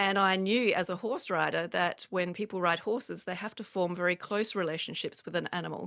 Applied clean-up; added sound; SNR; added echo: none; none; none; none.